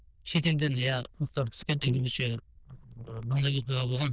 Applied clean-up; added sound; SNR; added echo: neural diffusion model UNIVERSE++.